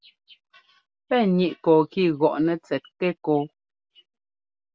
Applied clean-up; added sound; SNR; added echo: none; none; none; none.